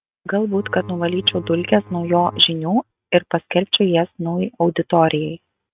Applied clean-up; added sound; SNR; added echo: neural mask model RNNoise.